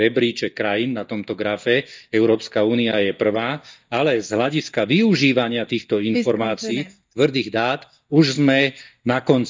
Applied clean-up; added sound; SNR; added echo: neural mask model DeepFilterNet 3.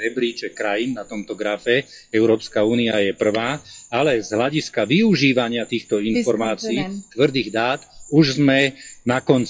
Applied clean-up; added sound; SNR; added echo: classical method WPE with log-MMSE.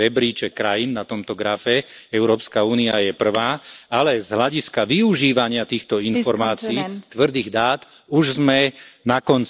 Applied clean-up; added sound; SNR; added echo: none; none; none; none.